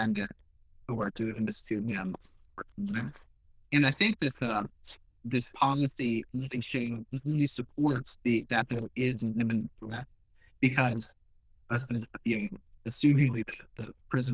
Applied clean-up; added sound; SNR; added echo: neural diffusion model UNIVERSE++.